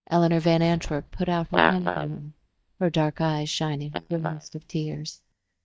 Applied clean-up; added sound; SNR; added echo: neural mask model DeepFilterNet 3.